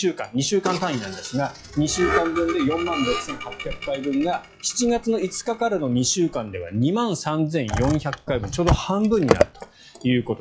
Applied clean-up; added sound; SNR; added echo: classical method log-MMSE.